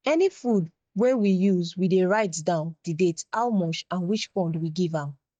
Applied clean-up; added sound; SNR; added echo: neural mask model DeepFilterNet 3.